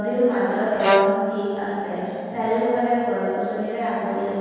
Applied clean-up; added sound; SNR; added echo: none; Bowed string instrument; 2 dB; reverberation time 2.1 s.